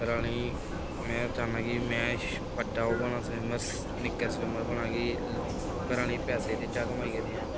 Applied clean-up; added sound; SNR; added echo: none; Vehicle; 1 dB; none.